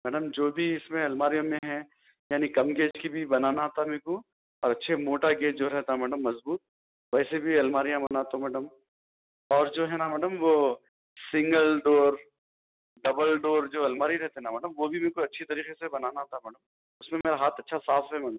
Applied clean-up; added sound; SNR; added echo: none; none; none; none.